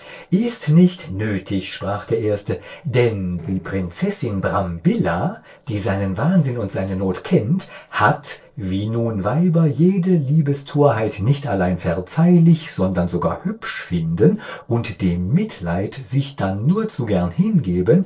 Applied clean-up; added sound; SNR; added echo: neural separator model SepFormer DNS4.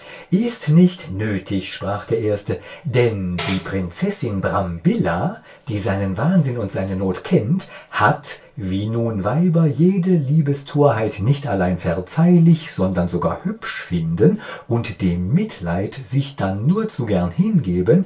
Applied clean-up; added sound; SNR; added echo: none; Tambourine; 14 dB; reverberation time 0.2 s.